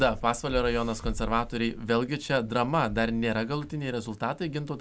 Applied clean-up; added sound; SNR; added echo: none; none; none; none.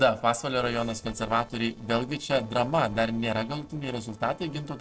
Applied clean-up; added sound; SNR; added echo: neural separator model SepFormer DNS4.